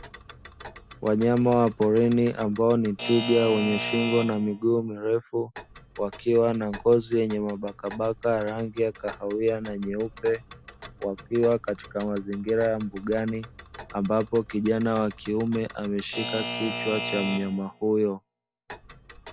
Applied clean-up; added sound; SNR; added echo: none; Alarm / Clock; 13 dB; none.